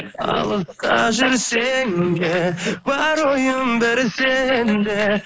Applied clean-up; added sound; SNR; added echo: neural mask model Resemble Enhance denoiser.